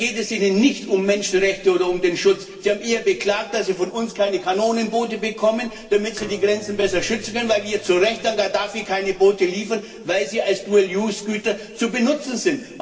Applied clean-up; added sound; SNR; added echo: neural separator model SepFormer DNS4.